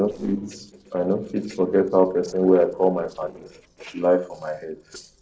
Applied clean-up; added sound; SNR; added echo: neural separator model SepFormer DNS4.